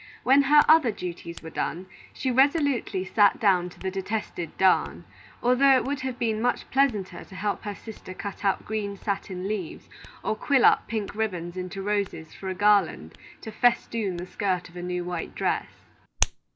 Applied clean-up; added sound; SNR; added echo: none; Hands; 17 dB; none.